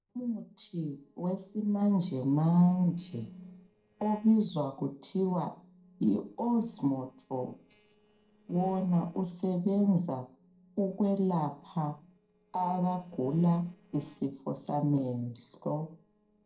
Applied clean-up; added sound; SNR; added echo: neural separator model SepFormer DNS4.